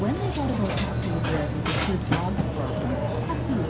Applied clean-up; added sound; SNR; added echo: none; Burping, eructation; 1 dB; reverberation time 0.3 s.